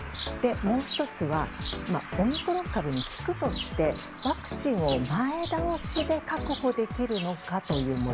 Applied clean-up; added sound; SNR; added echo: none; Bird vocalization, bird call, bird song; 10 dB; none.